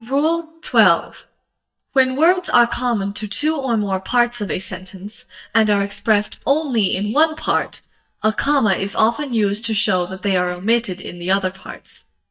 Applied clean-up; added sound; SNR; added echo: neural mask model DeepFilterNet 3.